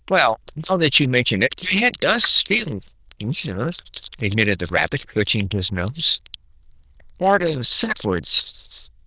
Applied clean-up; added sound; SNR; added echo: neural diffusion model UNIVERSE++.